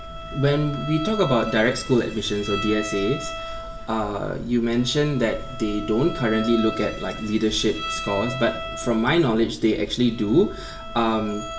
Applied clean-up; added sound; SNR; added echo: none; Bowed string instrument; 12 dB; reverberation time 0.5 s.